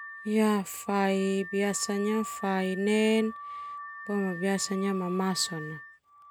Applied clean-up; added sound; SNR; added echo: none; Alarm / Car; 14 dB; none.